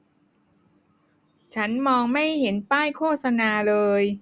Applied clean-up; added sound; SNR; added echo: none; none; none; none.